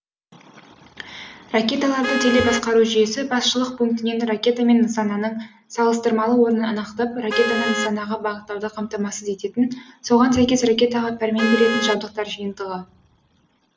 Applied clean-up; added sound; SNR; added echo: none; Vehicle horn, car horn, honking + Bowed string instrument; 10 dB; none.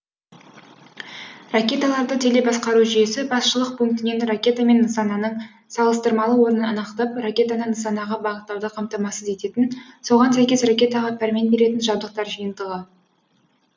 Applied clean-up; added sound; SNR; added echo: none; none; none; none.